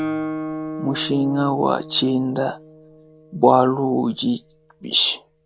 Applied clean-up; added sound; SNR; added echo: none; Guitar; 12 dB; none.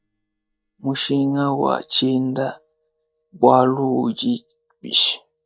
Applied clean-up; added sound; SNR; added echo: neural mask model DeepFilterNet 3.